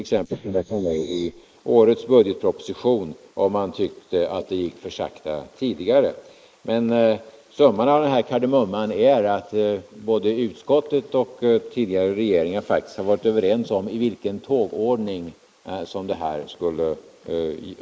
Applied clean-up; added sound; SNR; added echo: neural mask model Resemble Enhance denoiser.